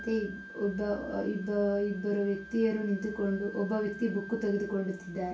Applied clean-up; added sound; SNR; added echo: none; Wind instrument, woodwind instrument; 16 dB; reverberation time 0.3 s.